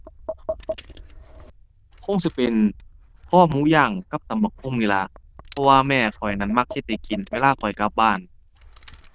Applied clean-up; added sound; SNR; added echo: neural diffusion model UNIVERSE++.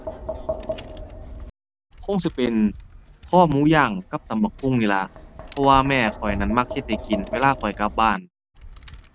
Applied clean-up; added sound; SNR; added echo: none; Tap; 12 dB; none.